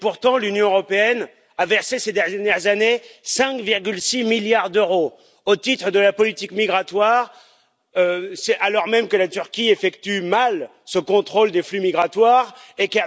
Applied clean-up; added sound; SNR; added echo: none; none; none; none.